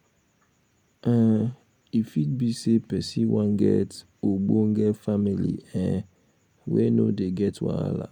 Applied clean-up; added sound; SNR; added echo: none; none; none; none.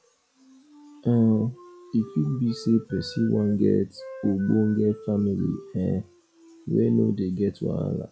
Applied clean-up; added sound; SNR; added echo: classical method log-MMSE.